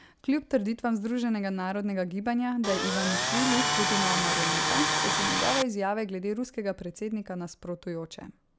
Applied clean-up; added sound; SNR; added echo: none; Tools; -4 dB; none.